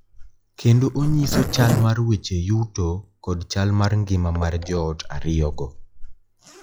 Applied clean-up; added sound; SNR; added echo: classical method log-MMSE.